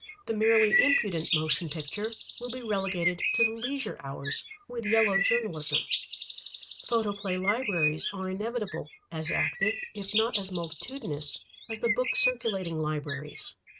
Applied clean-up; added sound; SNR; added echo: neural mask model RNNoise.